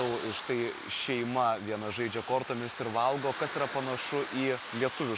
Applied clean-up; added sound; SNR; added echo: none; none; none; none.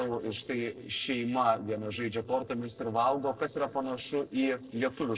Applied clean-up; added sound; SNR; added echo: neural separator model SepFormer DNS4.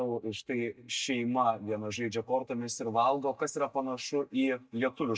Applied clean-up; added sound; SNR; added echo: neural mask model DeepFilterNet 3.